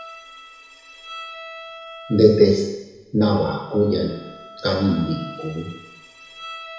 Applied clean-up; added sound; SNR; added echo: none; Bowed string instrument; 17 dB; reverberation time 1.0 s.